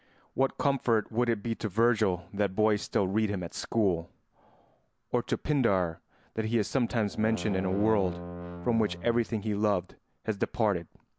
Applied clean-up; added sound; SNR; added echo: none; Brass instrument; 11 dB; none.